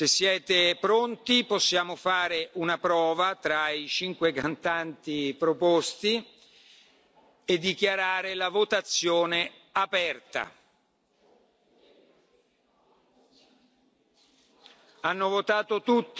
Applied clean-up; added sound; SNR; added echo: none; none; none; none.